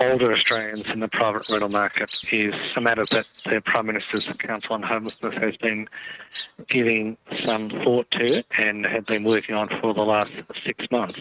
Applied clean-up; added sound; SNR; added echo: neural mask model RNNoise.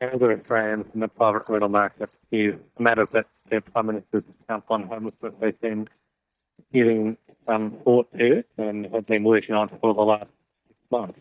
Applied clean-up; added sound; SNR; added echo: neural mask model DeepFilterNet 3.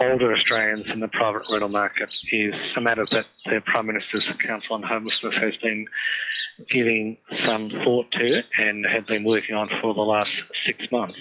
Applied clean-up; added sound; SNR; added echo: classical method log-MMSE.